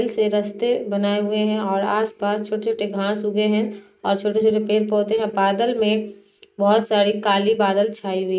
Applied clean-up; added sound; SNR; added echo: neural mask model RNNoise.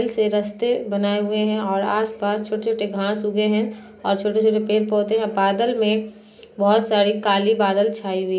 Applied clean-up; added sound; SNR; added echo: none; none; none; none.